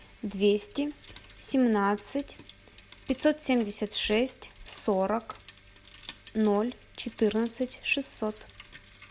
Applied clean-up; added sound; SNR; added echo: none; none; none; none.